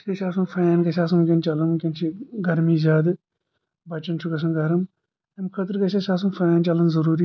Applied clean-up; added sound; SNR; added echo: none; none; none; none.